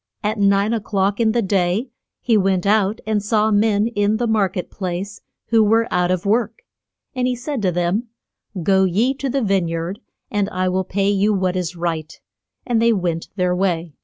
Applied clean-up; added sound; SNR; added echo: none; none; none; none.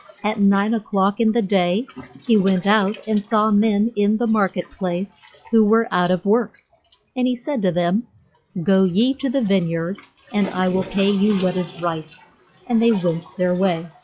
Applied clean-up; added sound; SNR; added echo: classical method log-MMSE.